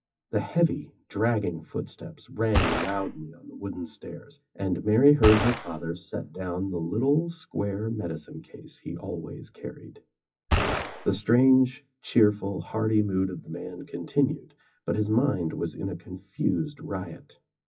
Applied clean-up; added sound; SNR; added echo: classical method WPE with log-MMSE.